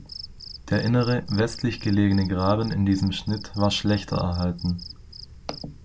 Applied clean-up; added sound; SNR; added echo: none; Cricket; 15 dB; none.